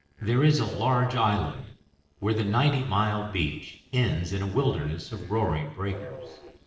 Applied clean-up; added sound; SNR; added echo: neural separator model SepFormer DNS4.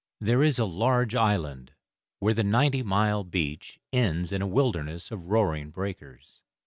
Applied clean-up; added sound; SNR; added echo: none; none; none; none.